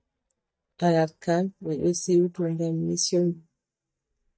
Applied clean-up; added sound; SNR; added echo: neural mask model DeepFilterNet 3.